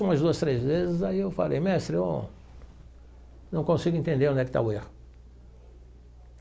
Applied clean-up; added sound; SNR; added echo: none; none; none; none.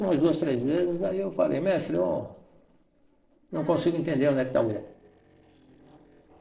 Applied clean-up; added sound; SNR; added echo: neural separator model SepFormer DNS4.